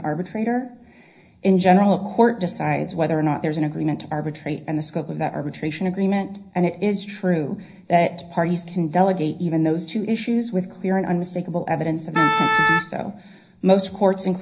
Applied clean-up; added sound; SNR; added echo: none; Wind instrument, woodwind instrument; -1 dB; reverberation time 0.5 s.